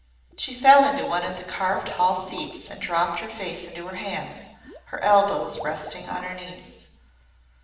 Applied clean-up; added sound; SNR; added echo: none; Liquid; 19 dB; reverberation time 1.0 s.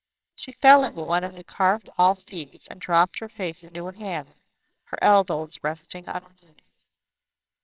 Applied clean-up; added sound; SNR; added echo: neural separator model SepFormer WHAMR!.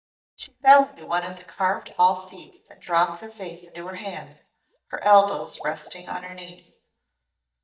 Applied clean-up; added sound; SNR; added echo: neural mask model DeepFilterNet 3.